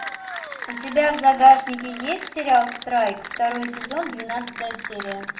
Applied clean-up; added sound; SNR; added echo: none; Applause / Cheering; 13 dB; reverberation time 0.4 s.